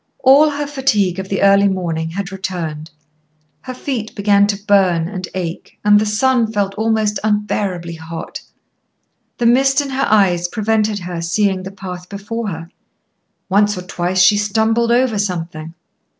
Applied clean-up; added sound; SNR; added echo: none; none; none; none.